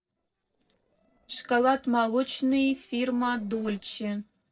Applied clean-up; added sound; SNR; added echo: neural separator model SepFormer DNS4.